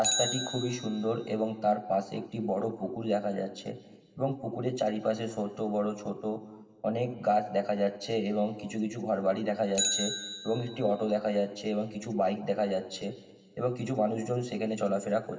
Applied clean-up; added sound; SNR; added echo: none; Bicycle; 10 dB; reverberation time 1.8 s.